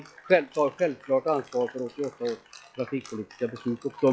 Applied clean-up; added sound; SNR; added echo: classical method log-MMSE.